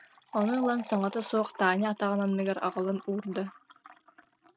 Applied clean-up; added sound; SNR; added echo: neural mask model RNNoise.